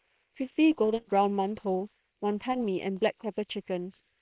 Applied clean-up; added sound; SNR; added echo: neural separator model SepFormer WHAM!.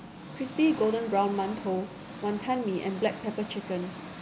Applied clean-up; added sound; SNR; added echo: none; Engine; 12 dB; none.